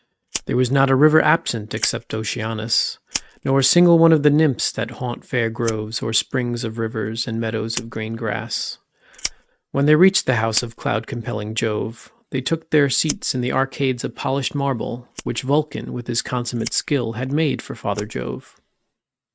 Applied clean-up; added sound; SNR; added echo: neural mask model RNNoise.